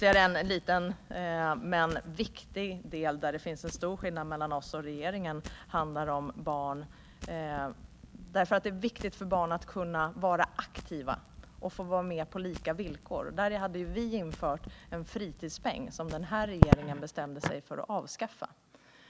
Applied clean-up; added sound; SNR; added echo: none; Crackle; 5 dB; none.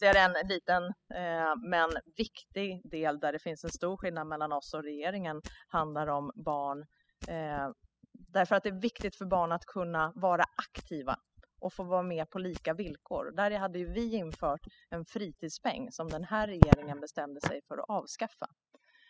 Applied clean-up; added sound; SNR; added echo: classical method spectral subtraction.